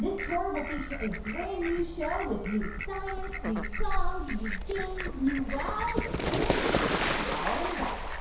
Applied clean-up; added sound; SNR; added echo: none; Fowl; -2 dB; reverberation time 0.7 s.